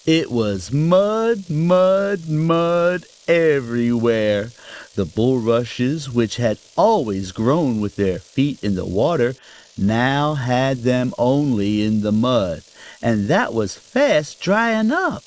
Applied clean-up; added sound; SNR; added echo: neural mask model Resemble Enhance denoiser.